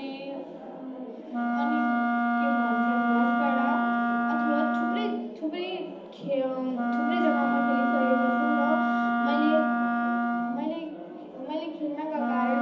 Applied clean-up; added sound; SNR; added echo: none; Wind instrument, woodwind instrument; -4 dB; reverberation time 0.8 s.